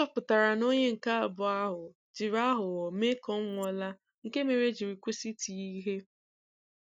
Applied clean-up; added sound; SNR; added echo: neural mask model DeepFilterNet 3.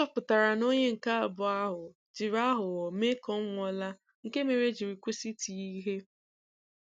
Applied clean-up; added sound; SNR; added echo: none; none; none; none.